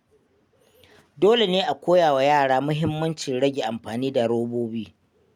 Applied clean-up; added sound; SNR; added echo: none; none; none; none.